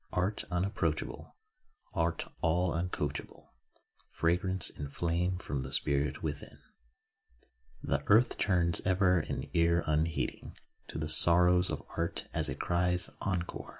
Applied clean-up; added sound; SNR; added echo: none; none; none; none.